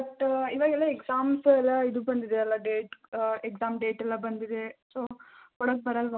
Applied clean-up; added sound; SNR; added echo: none; none; none; none.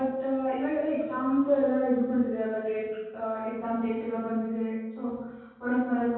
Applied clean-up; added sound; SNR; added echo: none; none; none; reverberation time 1.3 s.